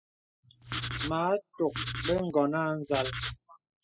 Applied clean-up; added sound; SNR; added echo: classical method spectral subtraction.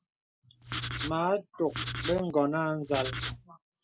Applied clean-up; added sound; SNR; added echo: none; Writing; 5 dB; none.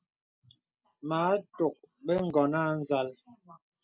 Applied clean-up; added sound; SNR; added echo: none; none; none; none.